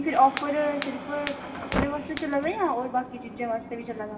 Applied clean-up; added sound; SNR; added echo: none; Fire; 4 dB; reverberation time 1.6 s.